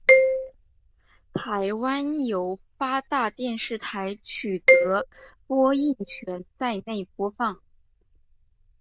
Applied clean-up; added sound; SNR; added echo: neural diffusion model UNIVERSE++.